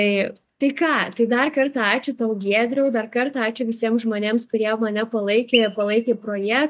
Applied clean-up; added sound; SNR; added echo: neural mask model DeepFilterNet 3.